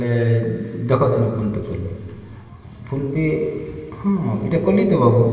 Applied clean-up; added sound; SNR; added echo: none; none; none; reverberation time 2.5 s.